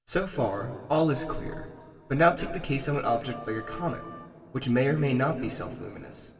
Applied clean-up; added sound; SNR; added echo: none; Wind instrument, woodwind instrument; 19 dB; reverberation time 2.6 s.